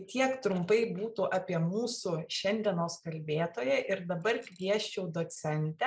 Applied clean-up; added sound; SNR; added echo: neural separator model SepFormer DNS4.